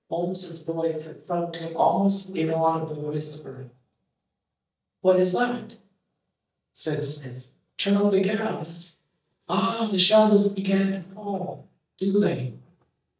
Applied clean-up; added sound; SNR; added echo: neural mask model DeepFilterNet 3.